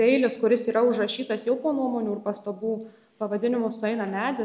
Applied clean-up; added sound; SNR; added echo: none; none; none; none.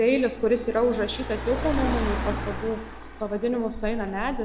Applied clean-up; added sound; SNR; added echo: none; Car; 6 dB; none.